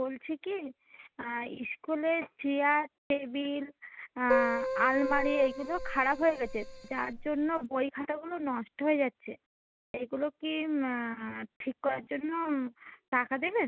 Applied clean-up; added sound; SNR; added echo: none; Keyboard (musical); 2 dB; none.